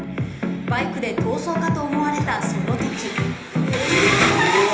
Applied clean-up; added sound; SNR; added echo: none; none; none; reverberation time 1.0 s.